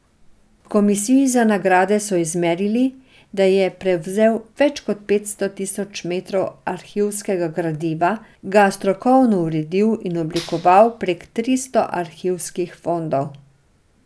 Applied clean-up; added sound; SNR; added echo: none; Clapping; 18 dB; none.